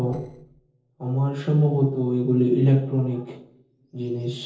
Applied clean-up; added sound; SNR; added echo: neural separator model SepFormer DNS4.